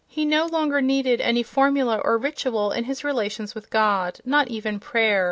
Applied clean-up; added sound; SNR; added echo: none; none; none; none.